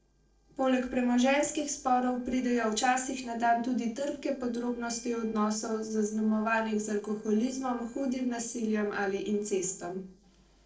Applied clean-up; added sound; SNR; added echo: neural separator model SepFormer DNS4.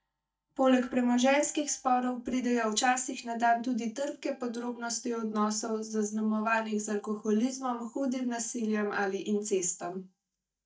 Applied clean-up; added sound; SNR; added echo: neural mask model DeepFilterNet 3.